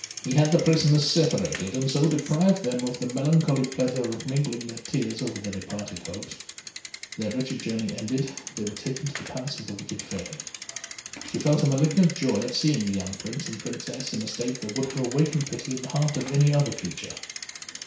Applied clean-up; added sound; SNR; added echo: none; Bicycle; 12 dB; reverberation time 0.6 s.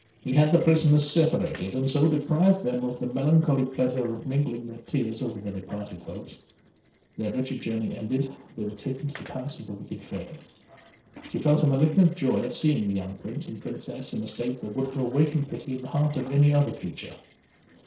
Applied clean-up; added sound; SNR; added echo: neural separator model SepFormer DNS4.